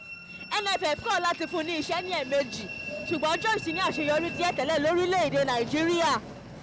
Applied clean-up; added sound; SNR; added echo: none; Train; 10 dB; none.